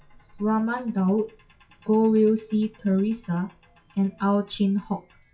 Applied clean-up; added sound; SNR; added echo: classical method WPE with log-MMSE.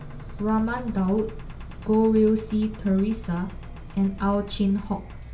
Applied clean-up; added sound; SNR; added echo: none; Engine; 12 dB; reverberation time 0.3 s.